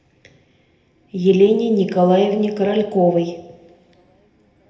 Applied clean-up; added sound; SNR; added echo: none; none; none; reverberation time 0.8 s.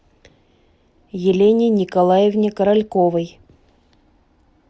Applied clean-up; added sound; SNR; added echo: none; none; none; none.